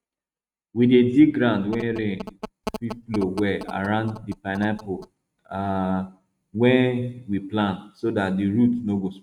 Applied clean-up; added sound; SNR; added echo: neural mask model RNNoise.